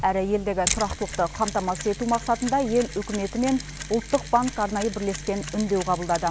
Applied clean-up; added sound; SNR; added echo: none; Mechanisms; 9 dB; none.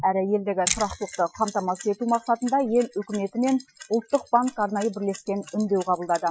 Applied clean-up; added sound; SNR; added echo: classical method Wiener filter.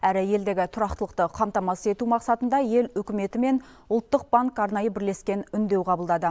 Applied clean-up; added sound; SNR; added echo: none; none; none; none.